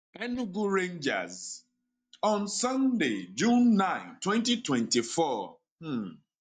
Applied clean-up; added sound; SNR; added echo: neural mask model DeepFilterNet 3.